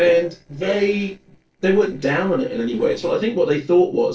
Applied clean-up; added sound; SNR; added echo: neural separator model SepFormer DNS4.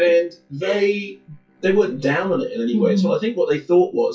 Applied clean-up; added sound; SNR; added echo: classical method WPE with log-MMSE.